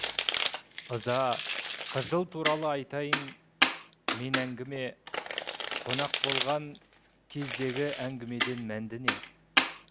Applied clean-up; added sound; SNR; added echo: none; Coin (dropping) + Domestic sounds, home sounds; -4 dB; none.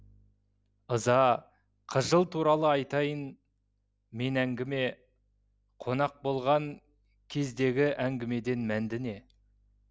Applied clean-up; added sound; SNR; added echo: none; none; none; none.